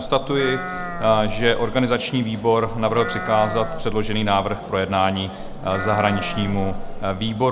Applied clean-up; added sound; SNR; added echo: none; Livestock, farm animals, working animals; 7 dB; none.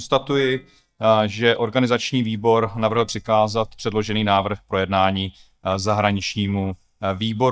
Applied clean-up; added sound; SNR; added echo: neural mask model DeepFilterNet 3.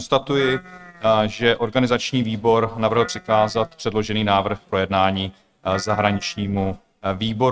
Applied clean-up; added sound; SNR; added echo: neural mask model RNNoise.